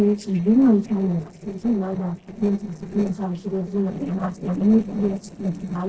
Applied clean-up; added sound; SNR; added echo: neural separator model SepFormer DNS4.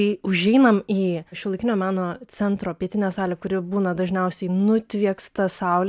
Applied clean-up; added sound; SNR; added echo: none; none; none; none.